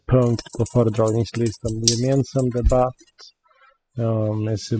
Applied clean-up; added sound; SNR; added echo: classical method spectral subtraction.